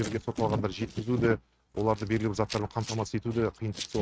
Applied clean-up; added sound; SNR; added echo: neural mask model RNNoise.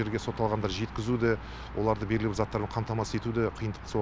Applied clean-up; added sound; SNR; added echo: none; none; none; none.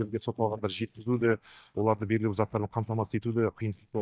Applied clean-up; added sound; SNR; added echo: neural mask model DeepFilterNet 3.